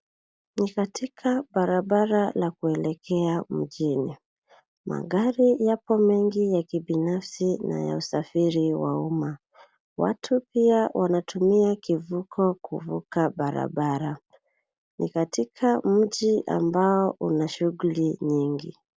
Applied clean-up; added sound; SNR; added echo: none; none; none; none.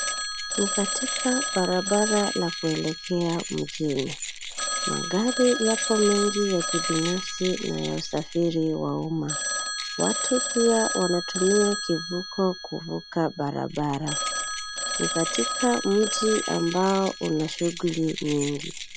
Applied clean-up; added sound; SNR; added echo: none; Keys jangling + Telephone; 4 dB; none.